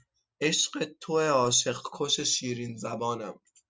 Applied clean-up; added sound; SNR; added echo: none; none; none; none.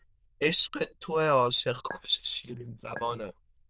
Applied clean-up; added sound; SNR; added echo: neural diffusion model UNIVERSE++.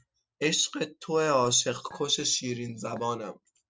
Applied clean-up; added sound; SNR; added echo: neural separator model SepFormer DNS4.